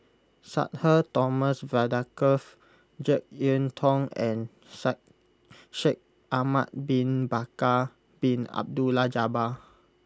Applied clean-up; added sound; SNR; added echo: none; none; none; none.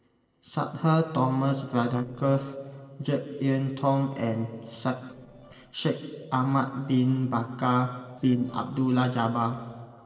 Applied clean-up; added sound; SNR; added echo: neural separator model SepFormer DNS4.